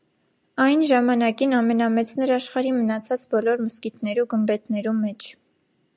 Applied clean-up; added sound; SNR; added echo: none; none; none; none.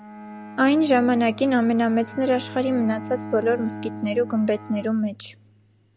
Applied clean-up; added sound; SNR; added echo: none; Bowed string instrument; 14 dB; none.